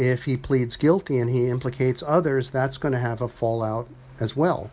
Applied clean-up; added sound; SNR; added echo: none; none; none; none.